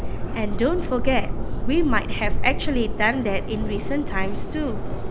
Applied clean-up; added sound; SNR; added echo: none; Subway, metro, underground; -3 dB; none.